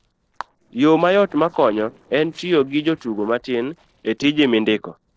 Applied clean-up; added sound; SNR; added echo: neural separator model SepFormer DNS4.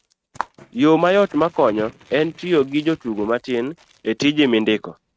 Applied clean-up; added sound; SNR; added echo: neural mask model RNNoise.